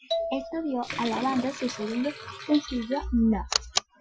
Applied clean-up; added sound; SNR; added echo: classical method Wiener filter.